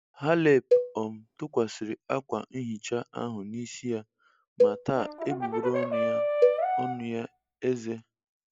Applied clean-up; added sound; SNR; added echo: none; Brass instrument + Cowbell; -3 dB; none.